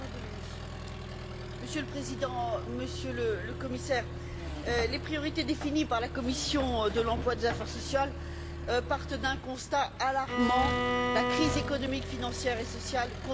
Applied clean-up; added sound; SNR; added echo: none; Bowed string instrument + Accelerating, revving, vroom; 3 dB; none.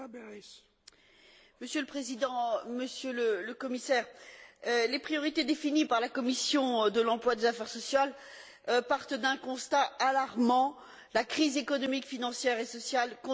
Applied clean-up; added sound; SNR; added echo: none; none; none; none.